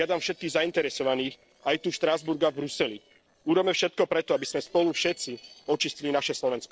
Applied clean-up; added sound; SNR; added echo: neural separator model SepFormer DNS4.